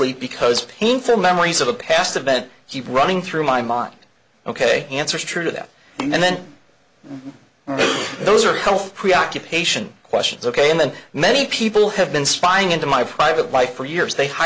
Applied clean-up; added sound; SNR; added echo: none; none; none; none.